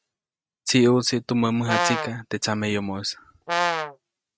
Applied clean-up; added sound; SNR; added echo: neural mask model RNNoise.